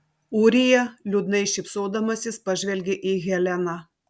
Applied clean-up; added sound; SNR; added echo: none; none; none; none.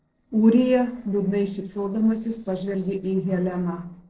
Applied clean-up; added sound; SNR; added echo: neural separator model SepFormer DNS4.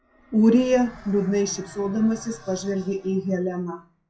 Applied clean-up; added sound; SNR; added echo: classical method WPE with log-MMSE.